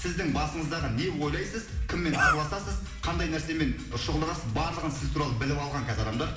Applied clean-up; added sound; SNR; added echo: none; Cough; -1 dB; reverberation time 0.8 s.